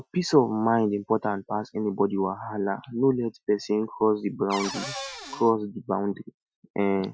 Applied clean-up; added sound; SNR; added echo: classical method Wiener filter.